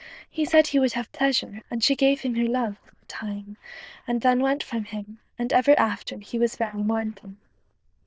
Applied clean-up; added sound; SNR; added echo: neural diffusion model UNIVERSE++.